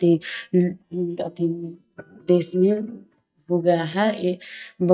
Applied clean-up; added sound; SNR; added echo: neural mask model DeepFilterNet 3.